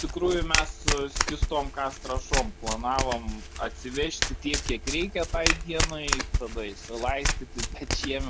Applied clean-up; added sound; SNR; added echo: none; Domestic sounds, home sounds; -2 dB; none.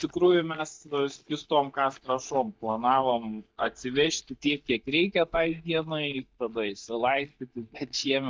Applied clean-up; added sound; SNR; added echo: neural mask model DeepFilterNet 3.